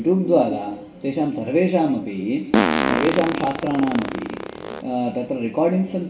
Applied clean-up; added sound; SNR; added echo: none; Fart; 6 dB; reverberation time 0.7 s.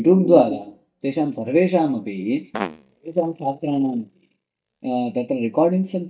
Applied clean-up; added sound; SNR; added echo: neural mask model DeepFilterNet 3.